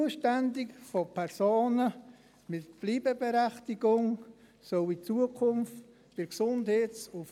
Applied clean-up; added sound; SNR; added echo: none; none; none; none.